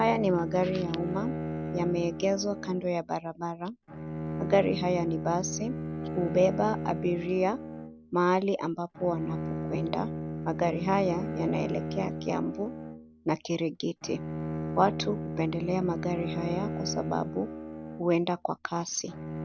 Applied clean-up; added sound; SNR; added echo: none; Bowed string instrument; 6 dB; none.